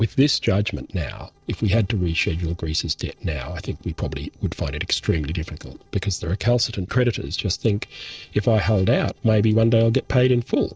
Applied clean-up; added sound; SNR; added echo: neural separator model SepFormer DNS4.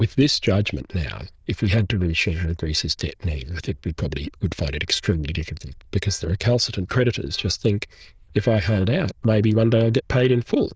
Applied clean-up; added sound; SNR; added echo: neural diffusion model UNIVERSE++.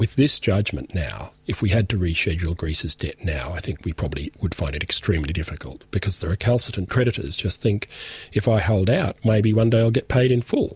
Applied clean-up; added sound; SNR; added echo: none; none; none; none.